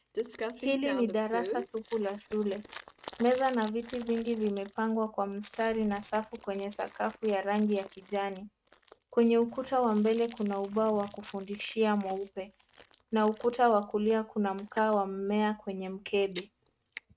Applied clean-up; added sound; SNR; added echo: neural mask model RNNoise.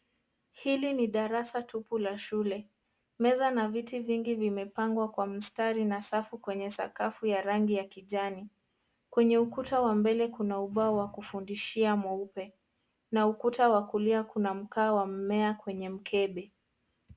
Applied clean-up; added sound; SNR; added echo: none; none; none; none.